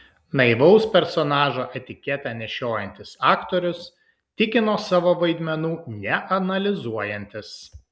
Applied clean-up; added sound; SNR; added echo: none; none; none; none.